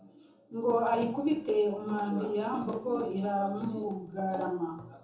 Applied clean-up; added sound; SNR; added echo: none; none; none; reverberation time 1.0 s.